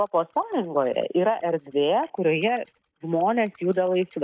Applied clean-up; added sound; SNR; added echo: neural mask model DeepFilterNet 3.